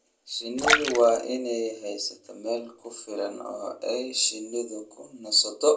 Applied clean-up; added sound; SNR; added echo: none; Splash, splatter; 2 dB; reverberation time 0.2 s.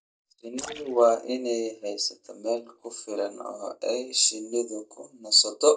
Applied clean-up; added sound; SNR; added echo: neural mask model DeepFilterNet 3.